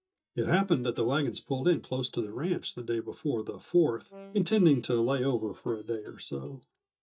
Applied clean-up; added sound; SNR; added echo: neural mask model DeepFilterNet 3.